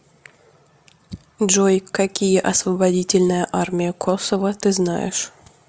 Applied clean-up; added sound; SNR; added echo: none; none; none; none.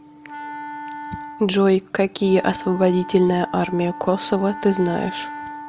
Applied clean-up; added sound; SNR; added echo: none; Wind instrument, woodwind instrument; 13 dB; none.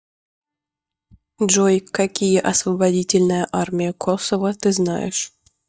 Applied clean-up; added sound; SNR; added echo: neural mask model DeepFilterNet 3.